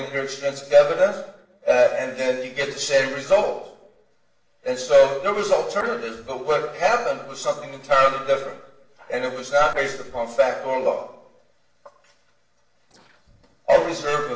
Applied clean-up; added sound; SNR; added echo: neural separator model SepFormer DNS4.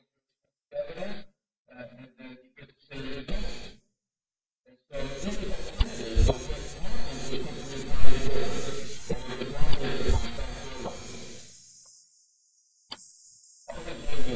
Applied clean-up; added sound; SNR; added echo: neural mask model DeepFilterNet 3.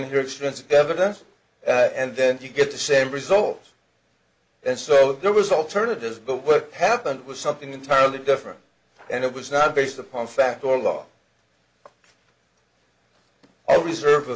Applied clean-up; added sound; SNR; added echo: none; none; none; none.